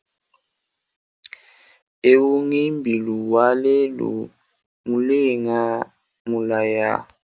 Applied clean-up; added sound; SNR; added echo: none; none; none; none.